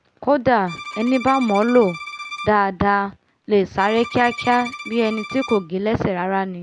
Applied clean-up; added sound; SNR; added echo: none; Bowed string instrument; 14 dB; none.